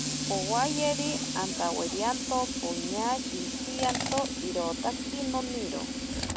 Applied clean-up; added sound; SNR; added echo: none; Tools; 0 dB; none.